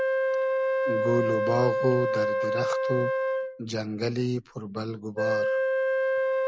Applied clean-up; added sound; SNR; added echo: none; Wind instrument, woodwind instrument; -4 dB; none.